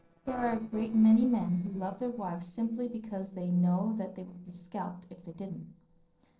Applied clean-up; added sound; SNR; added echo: neural separator model SepFormer DNS4.